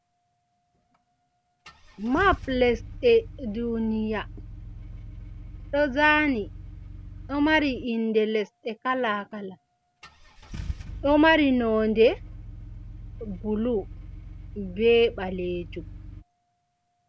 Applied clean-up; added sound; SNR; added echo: none; Engine starting / Car; 14 dB; none.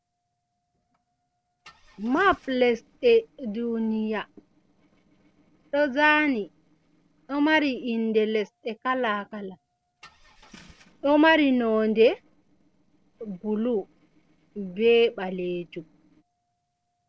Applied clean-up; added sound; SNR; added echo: neural separator model SepFormer DNS4.